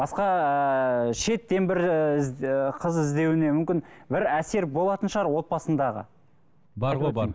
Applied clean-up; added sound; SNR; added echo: none; none; none; none.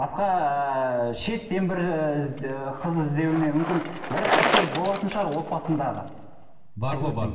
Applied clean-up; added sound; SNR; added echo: none; Bicycle; 6 dB; reverberation time 1.1 s.